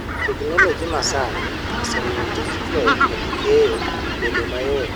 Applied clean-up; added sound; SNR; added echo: none; Fowl; -1 dB; none.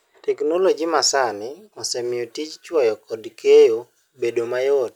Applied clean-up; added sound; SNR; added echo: none; none; none; none.